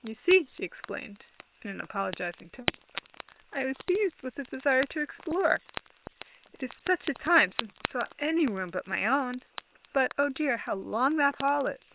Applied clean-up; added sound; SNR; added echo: neural separator model SepFormer WHAM!.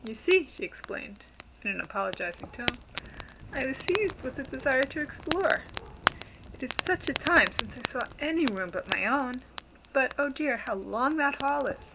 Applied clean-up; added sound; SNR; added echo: none; Fire; 8 dB; none.